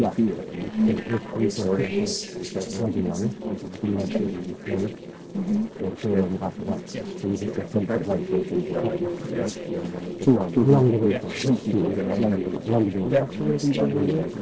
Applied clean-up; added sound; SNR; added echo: neural separator model SepFormer DNS4.